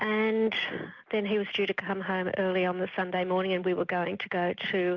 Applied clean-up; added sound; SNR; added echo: none; none; none; none.